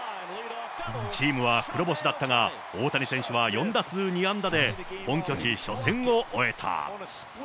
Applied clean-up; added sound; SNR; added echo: none; Buzz; 12 dB; none.